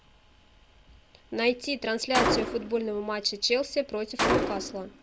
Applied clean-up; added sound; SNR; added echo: none; Gunshot, gunfire; 2 dB; none.